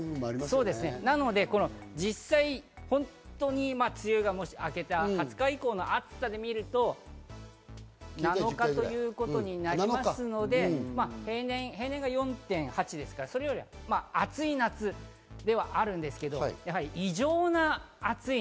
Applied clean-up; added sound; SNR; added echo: none; none; none; none.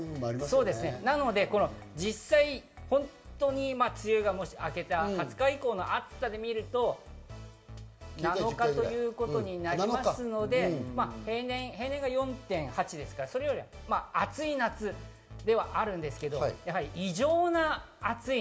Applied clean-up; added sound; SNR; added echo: none; none; none; reverberation time 0.4 s.